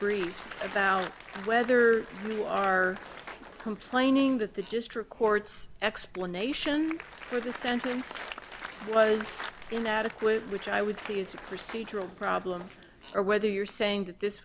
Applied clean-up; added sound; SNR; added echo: none; Applause; 15 dB; none.